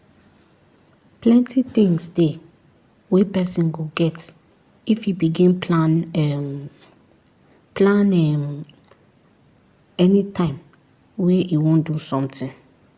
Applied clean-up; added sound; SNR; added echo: none; none; none; none.